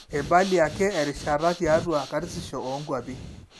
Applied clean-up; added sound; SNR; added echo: none; Breathing; 14 dB; none.